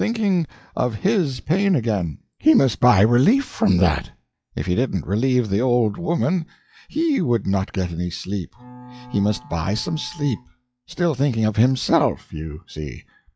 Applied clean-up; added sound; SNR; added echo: classical method log-MMSE.